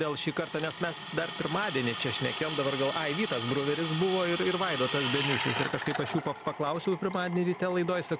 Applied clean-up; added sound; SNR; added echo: none; Drill; 4 dB; none.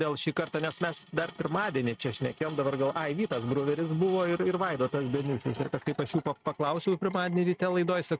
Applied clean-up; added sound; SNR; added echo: neural mask model RNNoise.